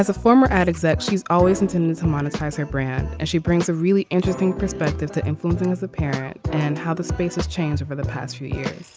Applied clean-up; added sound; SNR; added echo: none; none; none; none.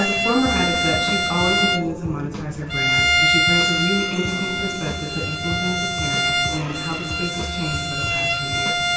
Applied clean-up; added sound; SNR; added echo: none; Bowed string instrument; -3 dB; reverberation time 2.5 s.